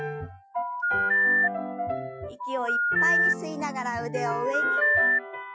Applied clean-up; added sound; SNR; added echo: classical method Wiener filter.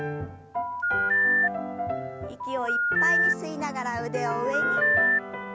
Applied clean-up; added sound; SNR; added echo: none; Telephone; -5 dB; none.